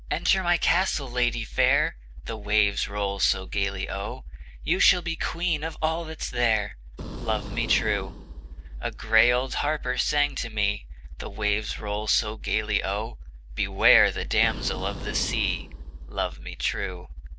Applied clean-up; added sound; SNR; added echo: none; Boom; 12 dB; none.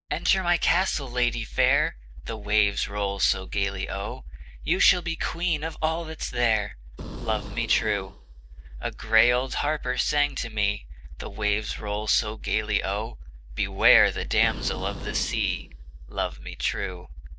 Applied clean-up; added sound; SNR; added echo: neural mask model DeepFilterNet 3.